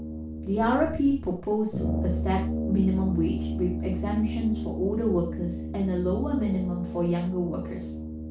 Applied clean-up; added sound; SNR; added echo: none; Brass instrument; 4 dB; reverberation time 0.3 s.